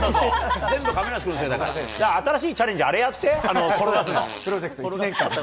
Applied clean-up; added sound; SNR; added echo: none; Bowed string instrument + Fart; 14 dB; none.